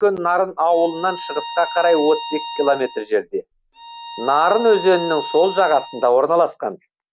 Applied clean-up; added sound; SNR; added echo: none; Bowed string instrument; 12 dB; none.